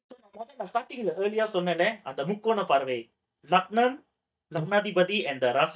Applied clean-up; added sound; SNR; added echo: neural mask model DeepFilterNet 3.